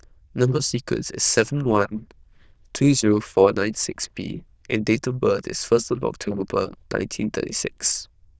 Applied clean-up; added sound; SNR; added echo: neural diffusion model UNIVERSE++.